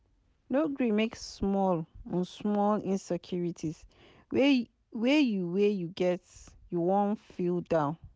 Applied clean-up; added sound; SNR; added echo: none; none; none; none.